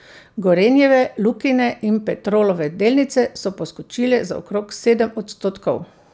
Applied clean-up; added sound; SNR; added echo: none; none; none; none.